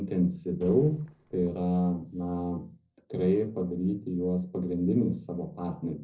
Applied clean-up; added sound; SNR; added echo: neural separator model SepFormer DNS4.